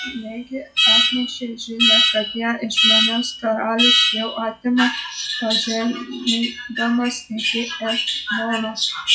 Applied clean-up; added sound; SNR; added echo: classical method log-MMSE.